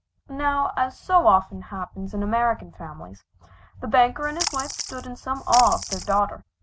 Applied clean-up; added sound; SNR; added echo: none; Splash, splatter; 7 dB; none.